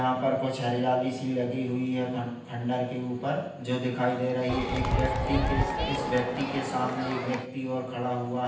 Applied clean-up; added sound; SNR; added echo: none; Crowd; 0 dB; reverberation time 0.9 s.